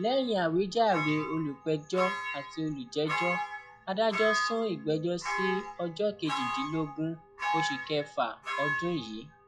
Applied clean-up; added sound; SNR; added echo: classical method log-MMSE.